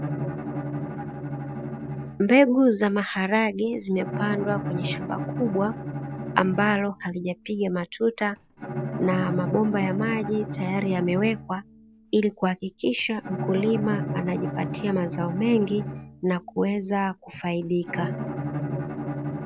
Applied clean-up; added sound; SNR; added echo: none; Bowed string instrument; 7 dB; none.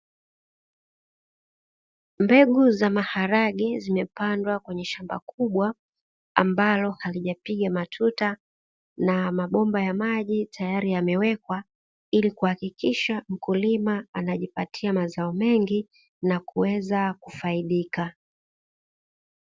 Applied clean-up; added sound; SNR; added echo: none; none; none; none.